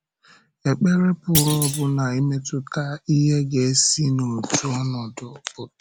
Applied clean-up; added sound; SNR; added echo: none; Thump, thud; 6 dB; none.